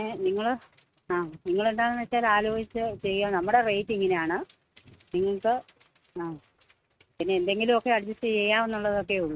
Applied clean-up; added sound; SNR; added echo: neural mask model RNNoise.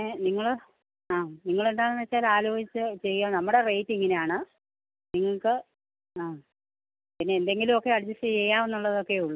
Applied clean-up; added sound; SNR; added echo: none; none; none; none.